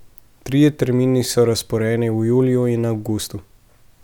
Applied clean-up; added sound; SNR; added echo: none; none; none; none.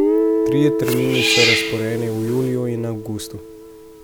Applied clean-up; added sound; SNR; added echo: none; Guitar + Cat; -2 dB; none.